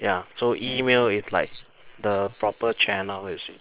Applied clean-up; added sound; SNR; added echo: neural separator model SepFormer WHAM!.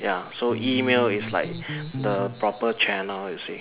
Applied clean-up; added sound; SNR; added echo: none; Bass guitar; 8 dB; none.